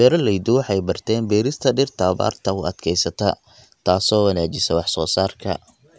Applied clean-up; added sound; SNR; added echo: none; none; none; none.